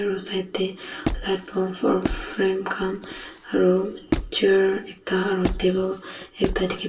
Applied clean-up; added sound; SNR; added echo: none; Squeak; 8 dB; reverberation time 0.2 s.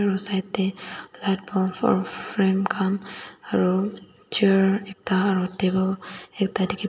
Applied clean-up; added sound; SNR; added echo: none; none; none; none.